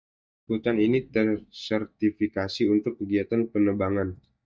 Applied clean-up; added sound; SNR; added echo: neural mask model DeepFilterNet 3.